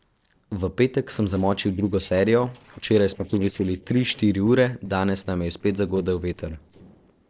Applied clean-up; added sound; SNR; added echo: neural separator model SepFormer DNS4.